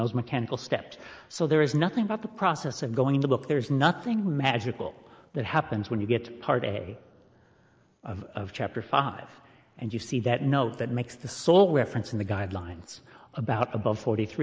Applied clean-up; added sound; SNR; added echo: neural mask model Resemble Enhance denoiser.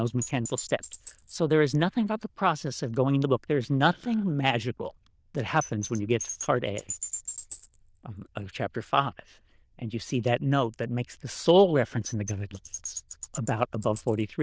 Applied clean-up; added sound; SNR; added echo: neural diffusion model UNIVERSE++.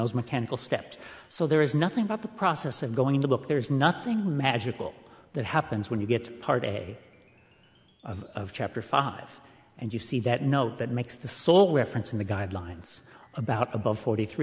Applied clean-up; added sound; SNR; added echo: none; Wind chime / Percussion; 11 dB; none.